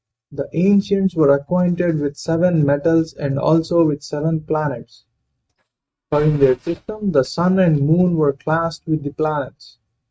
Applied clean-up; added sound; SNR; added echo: neural mask model RNNoise.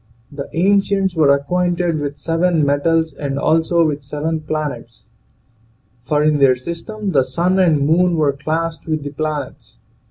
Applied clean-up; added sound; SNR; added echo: none; none; none; none.